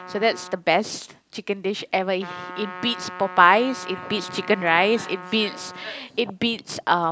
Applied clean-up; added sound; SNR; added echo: none; Trumpet; 16 dB; none.